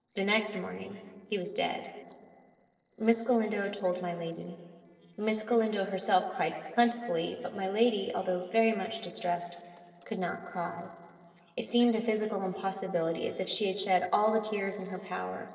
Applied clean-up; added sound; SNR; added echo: neural separator model SepFormer DNS4.